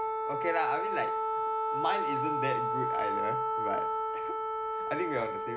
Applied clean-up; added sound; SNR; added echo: none; Wind instrument, woodwind instrument; -5 dB; none.